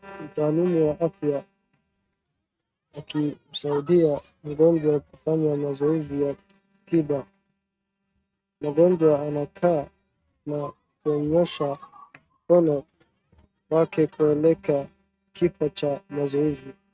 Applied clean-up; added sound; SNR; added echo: neural mask model RNNoise.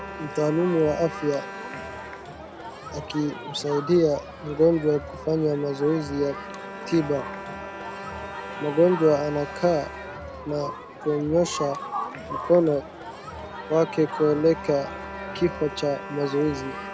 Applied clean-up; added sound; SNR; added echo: none; Bowed string instrument + Crowd; 11 dB; none.